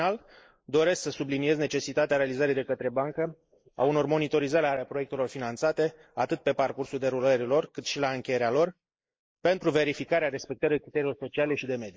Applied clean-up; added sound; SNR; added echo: neural mask model Resemble Enhance denoiser.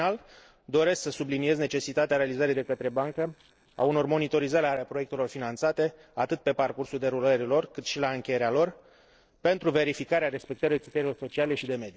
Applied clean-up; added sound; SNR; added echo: neural separator model SepFormer DNS4.